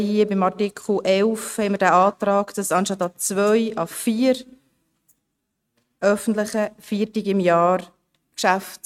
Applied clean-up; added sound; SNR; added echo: neural mask model RNNoise.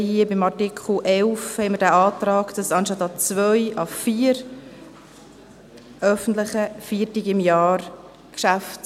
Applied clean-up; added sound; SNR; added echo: none; none; none; none.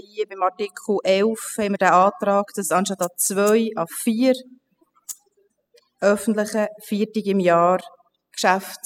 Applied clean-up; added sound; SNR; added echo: classical method spectral subtraction.